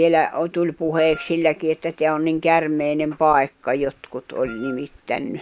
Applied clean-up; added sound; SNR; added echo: none; Wind instrument, woodwind instrument; 19 dB; none.